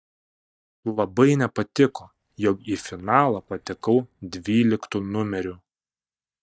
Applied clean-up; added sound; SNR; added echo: neural mask model DeepFilterNet 3.